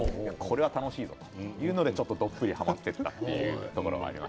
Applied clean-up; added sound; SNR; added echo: none; Sink (filling or washing); 13 dB; none.